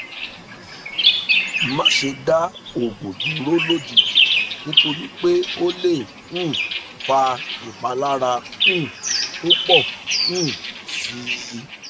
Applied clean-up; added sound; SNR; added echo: none; Bird vocalization, bird call, bird song; -1 dB; none.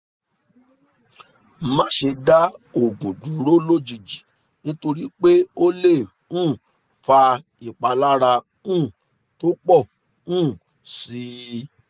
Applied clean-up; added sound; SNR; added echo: none; none; none; none.